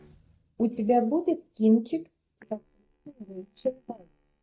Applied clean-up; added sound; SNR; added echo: neural mask model DeepFilterNet 3.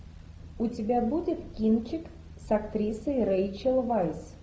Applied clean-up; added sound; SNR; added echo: none; none; none; none.